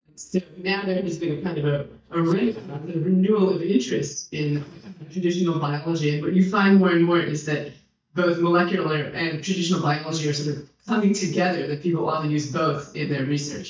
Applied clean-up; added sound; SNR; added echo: neural mask model DeepFilterNet 3.